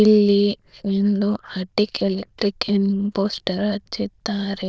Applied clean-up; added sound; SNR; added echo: neural diffusion model UNIVERSE++.